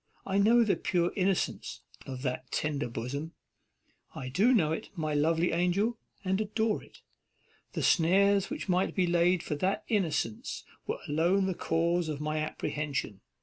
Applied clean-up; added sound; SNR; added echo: none; none; none; none.